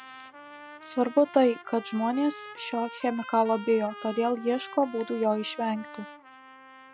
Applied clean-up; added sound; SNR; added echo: none; Trumpet; 17 dB; none.